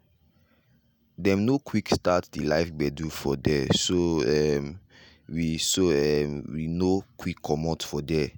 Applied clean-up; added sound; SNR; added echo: none; none; none; none.